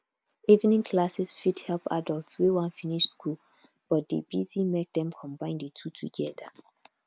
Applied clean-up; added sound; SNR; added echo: none; none; none; none.